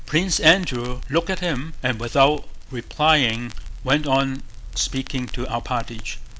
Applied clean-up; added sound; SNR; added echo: none; Crackle; 8 dB; none.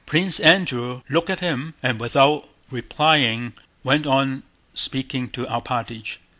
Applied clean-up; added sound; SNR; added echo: none; none; none; none.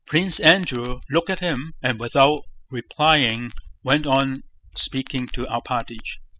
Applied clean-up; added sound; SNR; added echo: classical method spectral subtraction.